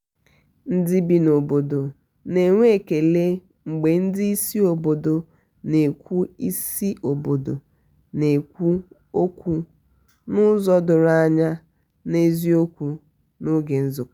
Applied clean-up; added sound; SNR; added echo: none; none; none; none.